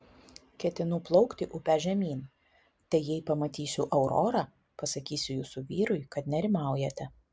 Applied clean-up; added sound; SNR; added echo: none; none; none; none.